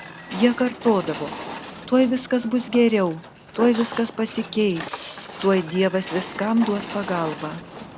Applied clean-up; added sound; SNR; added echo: none; Walk, footsteps; 11 dB; none.